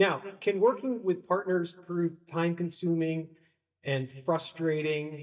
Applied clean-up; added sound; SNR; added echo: neural mask model DeepFilterNet 3.